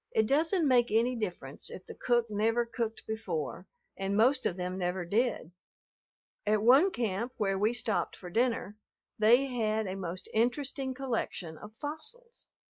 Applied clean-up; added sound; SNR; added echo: neural mask model Resemble Enhance denoiser.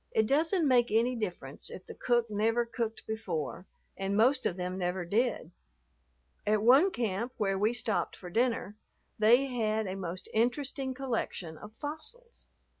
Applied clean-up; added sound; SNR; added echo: none; none; none; none.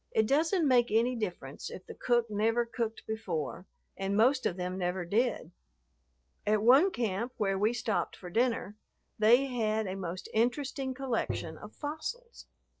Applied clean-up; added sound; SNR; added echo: neural separator model SepFormer DNS4.